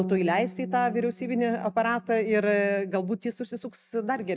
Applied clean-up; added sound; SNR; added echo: neural mask model RNNoise.